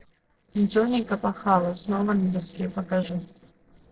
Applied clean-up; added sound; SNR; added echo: neural separator model SepFormer DNS4.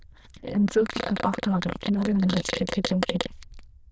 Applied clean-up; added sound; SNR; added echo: neural diffusion model UNIVERSE++.